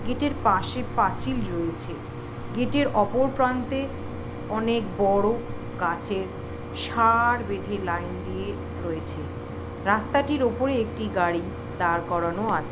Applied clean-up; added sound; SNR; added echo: none; Mechanisms; 7 dB; none.